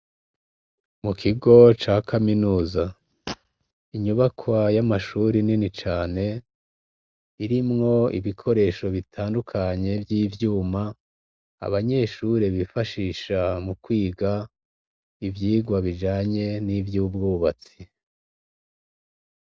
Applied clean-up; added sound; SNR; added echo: none; Fart; 18 dB; none.